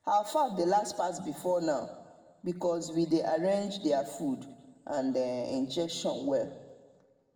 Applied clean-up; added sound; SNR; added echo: none; none; none; reverberation time 1.1 s.